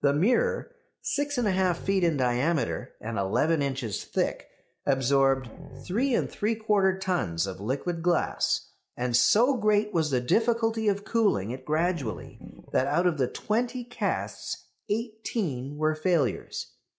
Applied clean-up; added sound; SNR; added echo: none; Growling; 18 dB; none.